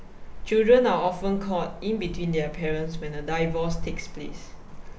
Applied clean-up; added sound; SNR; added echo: none; Traffic noise, roadway noise; 8 dB; none.